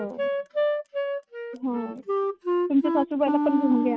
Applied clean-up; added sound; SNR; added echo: neural mask model RNNoise.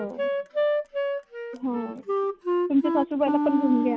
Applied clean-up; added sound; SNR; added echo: none; Wind instrument, woodwind instrument; -1 dB; none.